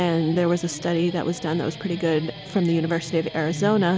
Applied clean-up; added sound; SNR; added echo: none; Guitar; 13 dB; none.